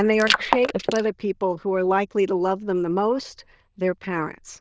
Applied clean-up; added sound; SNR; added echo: neural diffusion model UNIVERSE++.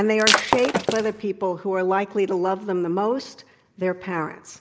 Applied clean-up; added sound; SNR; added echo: none; Shatter; -2 dB; none.